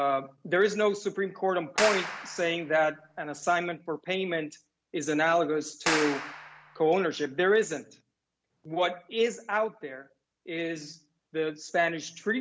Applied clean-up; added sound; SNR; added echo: none; Clapping; 6 dB; none.